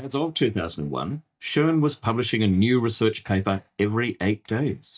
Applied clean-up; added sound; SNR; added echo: neural mask model DeepFilterNet 3.